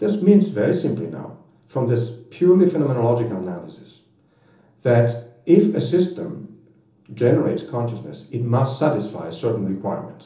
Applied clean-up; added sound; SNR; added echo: none; none; none; reverberation time 1.2 s.